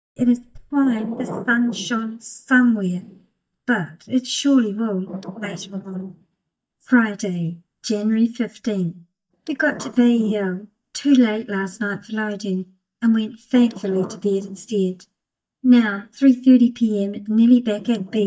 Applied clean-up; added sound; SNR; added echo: neural mask model DeepFilterNet 3.